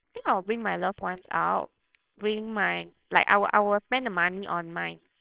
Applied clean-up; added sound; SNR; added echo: neural separator model SepFormer WHAMR!.